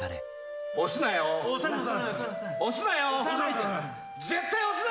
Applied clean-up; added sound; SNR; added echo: none; none; none; none.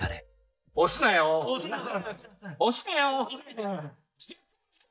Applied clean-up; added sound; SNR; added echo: neural mask model DeepFilterNet 3.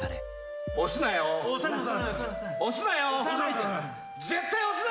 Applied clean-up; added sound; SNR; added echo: none; Bass drum; 12 dB; none.